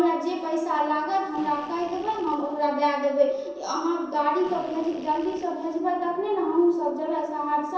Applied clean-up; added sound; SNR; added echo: neural separator model SepFormer DNS4.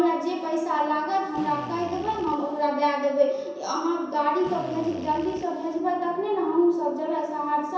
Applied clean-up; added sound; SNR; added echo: none; Drill; 15 dB; reverberation time 0.7 s.